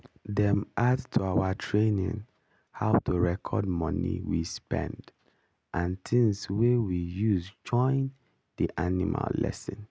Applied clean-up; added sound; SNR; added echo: none; none; none; none.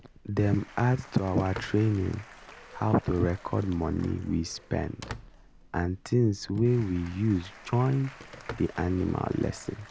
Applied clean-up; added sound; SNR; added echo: none; Applause / Crowd + Telephone; 18 dB; none.